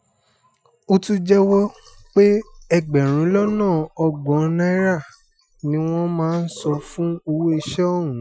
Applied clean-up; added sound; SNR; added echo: classical method Wiener filter.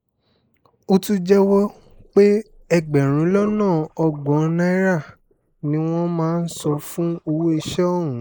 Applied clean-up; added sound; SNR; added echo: neural mask model Resemble Enhance denoiser.